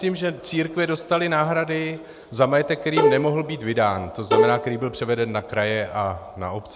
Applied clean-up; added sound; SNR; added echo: none; Bowed string instrument; 0 dB; none.